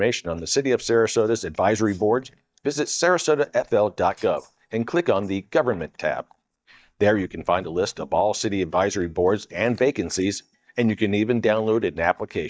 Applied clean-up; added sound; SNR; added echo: neural mask model DeepFilterNet 3.